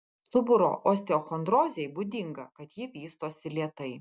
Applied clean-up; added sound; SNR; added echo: none; none; none; none.